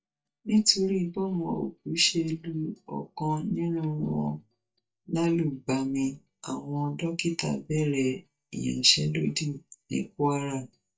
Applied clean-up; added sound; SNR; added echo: neural mask model DeepFilterNet 3.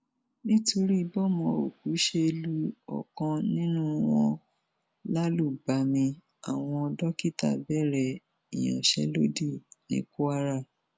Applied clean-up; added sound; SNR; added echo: none; none; none; none.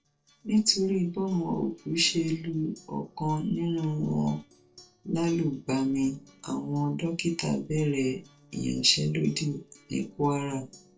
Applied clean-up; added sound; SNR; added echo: neural separator model SepFormer DNS4.